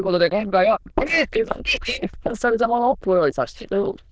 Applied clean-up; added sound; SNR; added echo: neural diffusion model UNIVERSE++.